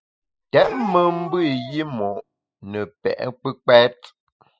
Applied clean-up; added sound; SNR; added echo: classical method spectral subtraction.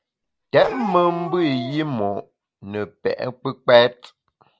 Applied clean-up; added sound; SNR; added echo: none; Bark; 11 dB; none.